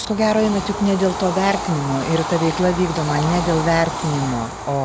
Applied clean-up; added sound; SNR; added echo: none; Train / Bird vocalization, bird call, bird song; 7 dB; none.